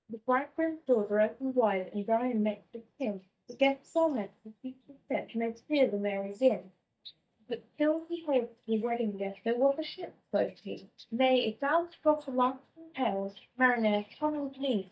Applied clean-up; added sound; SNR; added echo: neural mask model DeepFilterNet 3.